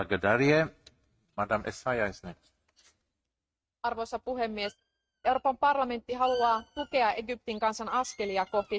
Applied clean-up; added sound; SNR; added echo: neural mask model RNNoise.